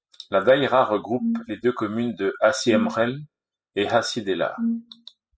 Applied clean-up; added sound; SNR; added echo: classical method spectral subtraction.